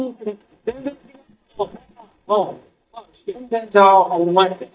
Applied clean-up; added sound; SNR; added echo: neural mask model DeepFilterNet 3.